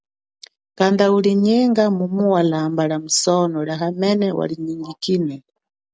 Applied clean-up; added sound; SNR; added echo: none; none; none; none.